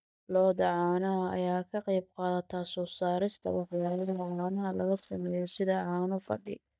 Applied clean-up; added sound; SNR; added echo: neural mask model DeepFilterNet 3.